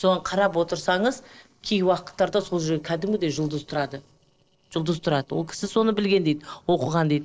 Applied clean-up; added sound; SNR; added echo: neural separator model SepFormer DNS4.